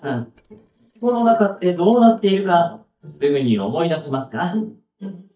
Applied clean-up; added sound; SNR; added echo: neural mask model DeepFilterNet 3.